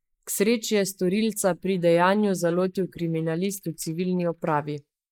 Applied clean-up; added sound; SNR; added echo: neural mask model Resemble Enhance denoiser.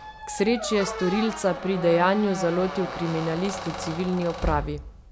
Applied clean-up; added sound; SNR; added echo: none; Squeak; 8 dB; none.